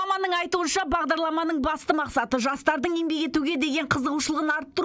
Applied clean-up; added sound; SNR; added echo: none; none; none; none.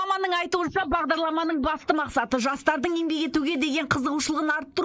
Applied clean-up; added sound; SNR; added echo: neural mask model Resemble Enhance denoiser.